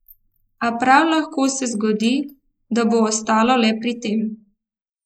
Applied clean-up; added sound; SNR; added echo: neural mask model Resemble Enhance denoiser.